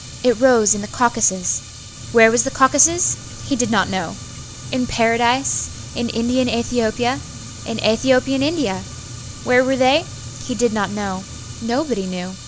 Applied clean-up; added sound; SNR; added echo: none; Fire; 14 dB; none.